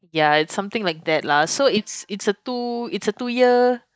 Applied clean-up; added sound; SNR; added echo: neural mask model DeepFilterNet 3.